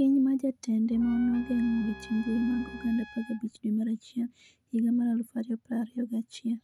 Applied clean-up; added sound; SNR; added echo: none; Bowed string instrument + Trumpet; 17 dB; none.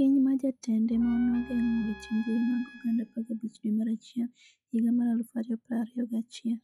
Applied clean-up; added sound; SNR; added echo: classical method log-MMSE.